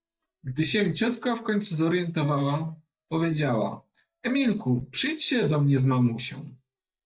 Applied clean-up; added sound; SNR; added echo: neural mask model DeepFilterNet 3.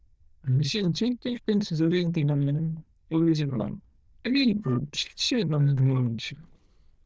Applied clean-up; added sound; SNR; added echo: neural diffusion model UNIVERSE++.